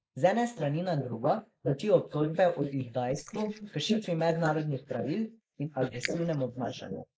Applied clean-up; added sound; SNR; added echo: neural mask model Resemble Enhance denoiser.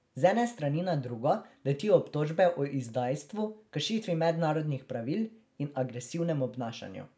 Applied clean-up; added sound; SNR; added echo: none; none; none; none.